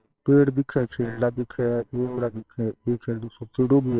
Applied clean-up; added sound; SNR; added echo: neural separator model SepFormer WHAMR!.